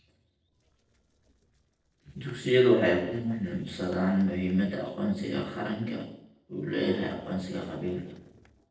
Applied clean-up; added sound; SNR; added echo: neural separator model SepFormer DNS4.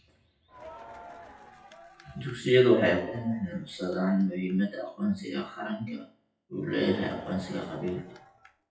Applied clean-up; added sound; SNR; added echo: classical method WPE with log-MMSE.